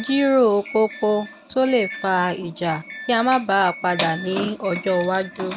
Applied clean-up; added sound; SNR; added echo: none; Doorbell; 13 dB; none.